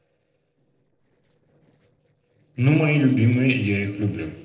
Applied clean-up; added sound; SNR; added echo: neural separator model SepFormer DNS4.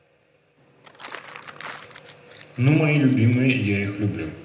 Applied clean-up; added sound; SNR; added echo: none; Crumpling, crinkling; 19 dB; reverberation time 0.9 s.